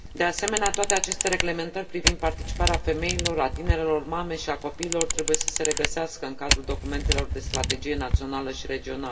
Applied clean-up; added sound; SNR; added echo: none; Camera; -1 dB; reverberation time 1.4 s.